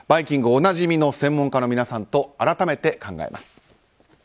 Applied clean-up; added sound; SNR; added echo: none; none; none; none.